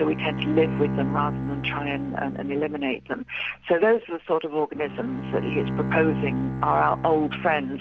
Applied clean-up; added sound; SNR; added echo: none; Bowed string instrument; 6 dB; none.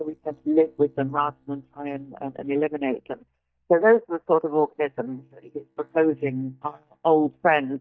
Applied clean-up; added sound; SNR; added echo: neural mask model DeepFilterNet 3.